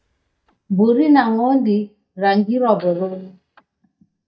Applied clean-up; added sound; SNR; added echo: neural mask model DeepFilterNet 3.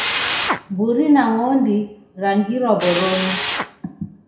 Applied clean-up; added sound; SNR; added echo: none; Drill; 5 dB; reverberation time 0.6 s.